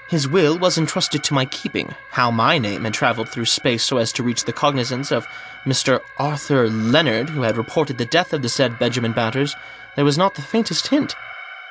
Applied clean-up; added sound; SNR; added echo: none; Alarm; 17 dB; none.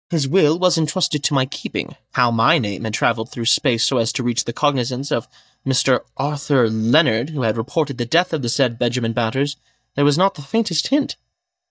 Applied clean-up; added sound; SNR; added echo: neural mask model DeepFilterNet 3.